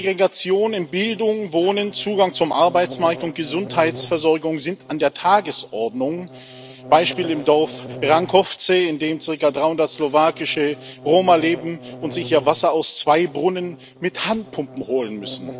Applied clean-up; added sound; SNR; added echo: none; Buzz; 18 dB; none.